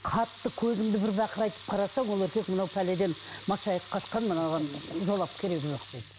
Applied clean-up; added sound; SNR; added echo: none; Sink (filling or washing) / Water tap, faucet / Liquid; 12 dB; none.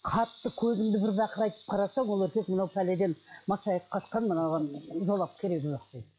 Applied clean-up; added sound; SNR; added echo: classical method log-MMSE.